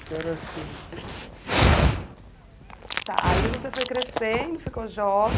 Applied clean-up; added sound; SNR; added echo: none; Dog; -3 dB; none.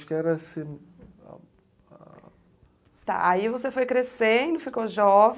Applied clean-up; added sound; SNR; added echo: none; none; none; none.